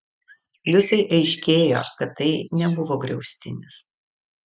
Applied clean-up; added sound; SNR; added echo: neural mask model RNNoise.